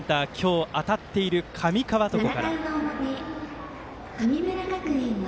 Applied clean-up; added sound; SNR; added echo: none; none; none; none.